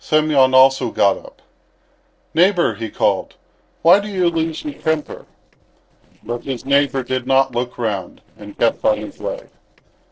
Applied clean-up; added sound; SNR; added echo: neural separator model SepFormer DNS4.